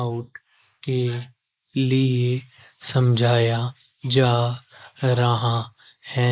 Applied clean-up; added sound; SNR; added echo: neural mask model Resemble Enhance denoiser.